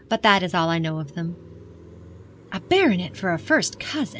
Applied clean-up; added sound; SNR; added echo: none; Car passing by; 20 dB; none.